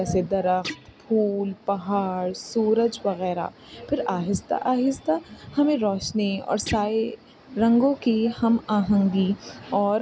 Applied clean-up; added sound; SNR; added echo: none; Guitar; 17 dB; none.